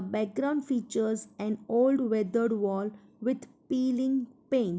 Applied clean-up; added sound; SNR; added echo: none; none; none; none.